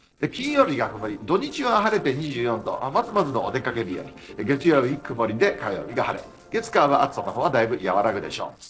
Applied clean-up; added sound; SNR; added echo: neural separator model SepFormer DNS4.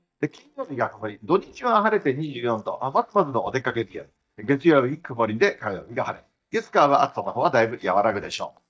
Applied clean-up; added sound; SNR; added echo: neural mask model DeepFilterNet 3.